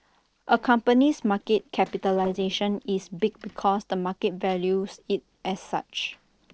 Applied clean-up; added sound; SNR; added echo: neural separator model SepFormer DNS4.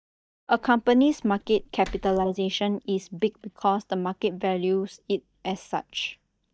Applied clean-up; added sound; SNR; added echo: neural mask model DeepFilterNet 3.